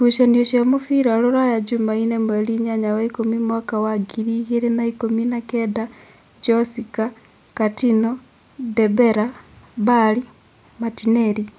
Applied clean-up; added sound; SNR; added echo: none; none; none; none.